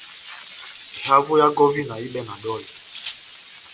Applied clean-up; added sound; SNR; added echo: none; Cutlery, silverware; 11 dB; none.